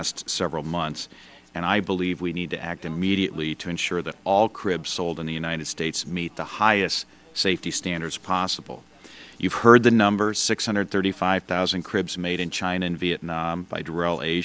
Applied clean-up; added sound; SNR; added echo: none; none; none; none.